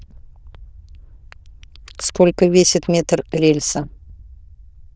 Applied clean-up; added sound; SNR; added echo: neural diffusion model UNIVERSE++.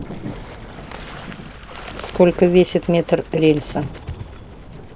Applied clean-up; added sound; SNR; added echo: none; Thunder + Water / Bird; 14 dB; none.